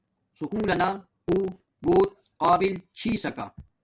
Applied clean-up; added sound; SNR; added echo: none; none; none; none.